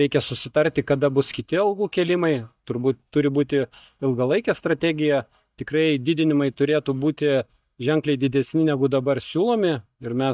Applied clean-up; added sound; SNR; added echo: neural mask model DeepFilterNet 3.